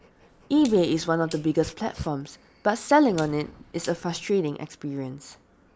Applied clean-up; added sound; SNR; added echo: none; Clock + Dog; 20 dB; none.